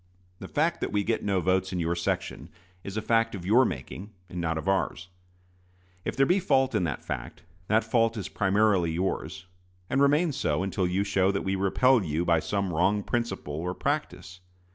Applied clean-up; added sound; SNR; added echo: none; none; none; none.